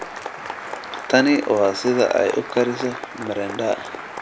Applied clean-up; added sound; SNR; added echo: none; Applause; 11 dB; none.